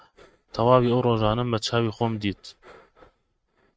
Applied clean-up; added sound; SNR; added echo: neural mask model RNNoise.